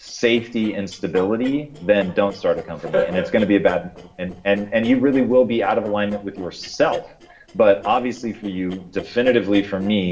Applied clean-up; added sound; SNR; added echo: neural separator model SepFormer DNS4.